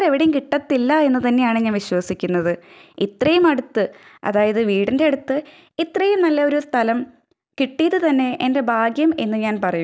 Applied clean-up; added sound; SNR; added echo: none; none; none; none.